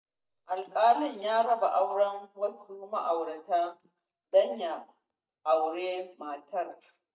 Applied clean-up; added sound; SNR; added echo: neural mask model DeepFilterNet 3.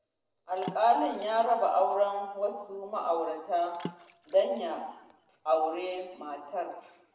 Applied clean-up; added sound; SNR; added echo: none; Water / Splash, splatter; 20 dB; reverberation time 0.9 s.